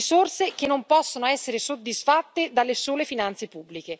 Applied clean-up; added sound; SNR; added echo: none; none; none; none.